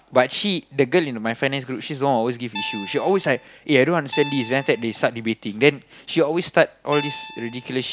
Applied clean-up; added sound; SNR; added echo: none; Guitar; 11 dB; none.